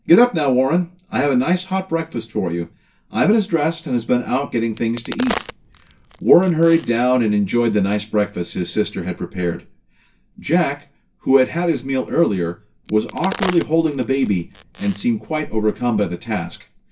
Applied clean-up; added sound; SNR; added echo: none; Crack; 13 dB; reverberation time 0.2 s.